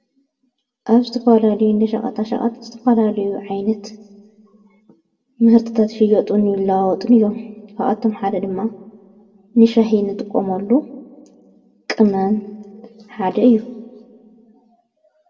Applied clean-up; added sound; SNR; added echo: none; none; none; reverberation time 0.9 s.